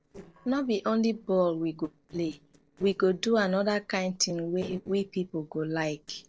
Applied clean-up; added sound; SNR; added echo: neural separator model SepFormer DNS4.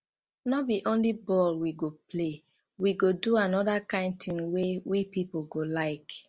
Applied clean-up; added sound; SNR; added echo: none; none; none; none.